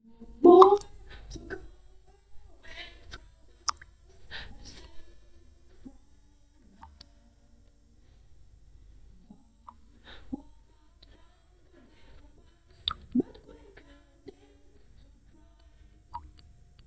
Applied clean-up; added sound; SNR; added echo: neural mask model DeepFilterNet 3.